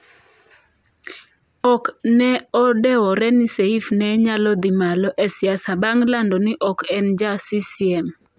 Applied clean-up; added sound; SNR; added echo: none; none; none; none.